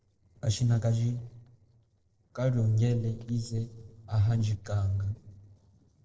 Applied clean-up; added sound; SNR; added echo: neural separator model SepFormer DNS4.